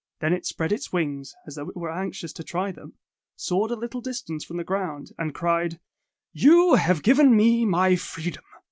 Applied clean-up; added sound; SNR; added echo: none; none; none; none.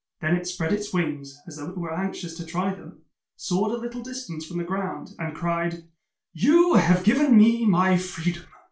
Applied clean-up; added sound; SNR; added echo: none; none; none; reverberation time 0.3 s.